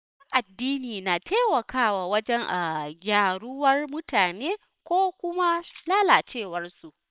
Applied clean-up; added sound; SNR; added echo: neural separator model SepFormer WHAM!.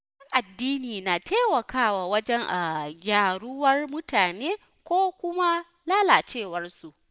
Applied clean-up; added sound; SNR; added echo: none; none; none; none.